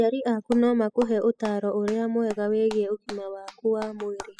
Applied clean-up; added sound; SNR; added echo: classical method spectral subtraction.